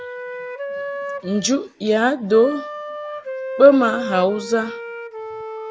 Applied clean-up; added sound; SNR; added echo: none; Wind instrument, woodwind instrument; 10 dB; none.